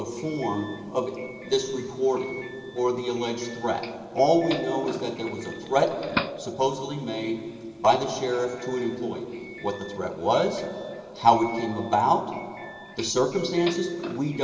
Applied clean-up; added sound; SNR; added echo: none; Doorbell; 15 dB; reverberation time 2.6 s.